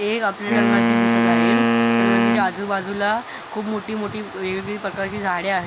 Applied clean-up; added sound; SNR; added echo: none; Wind instrument, woodwind instrument; -5 dB; none.